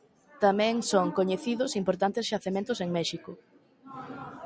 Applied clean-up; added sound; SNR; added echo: none; none; none; none.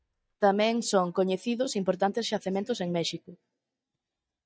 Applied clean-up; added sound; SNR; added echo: neural mask model DeepFilterNet 3.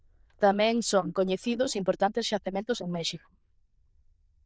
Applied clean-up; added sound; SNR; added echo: neural diffusion model UNIVERSE++.